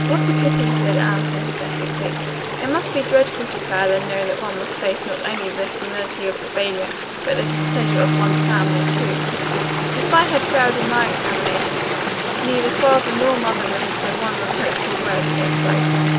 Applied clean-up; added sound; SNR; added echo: none; Stream + Bowed string instrument; -2 dB; none.